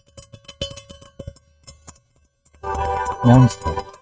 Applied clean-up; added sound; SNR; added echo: neural mask model RNNoise.